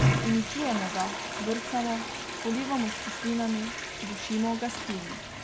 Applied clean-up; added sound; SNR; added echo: none; Toilet flush; 1 dB; none.